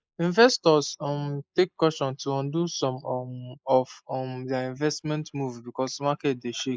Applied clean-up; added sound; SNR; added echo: neural mask model Resemble Enhance denoiser.